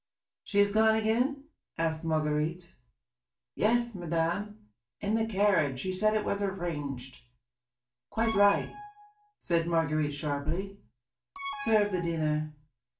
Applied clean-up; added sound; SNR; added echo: none; Alarm; 10 dB; reverberation time 0.3 s.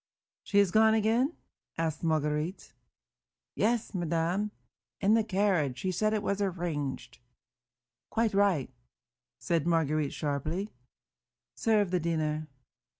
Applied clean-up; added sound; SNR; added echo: none; none; none; none.